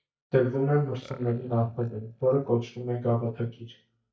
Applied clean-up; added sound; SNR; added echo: neural mask model DeepFilterNet 3.